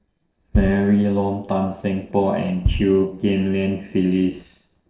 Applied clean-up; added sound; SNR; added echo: neural separator model SepFormer DNS4.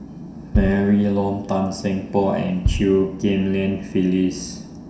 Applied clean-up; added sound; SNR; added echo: none; Bass drum; 8 dB; reverberation time 0.7 s.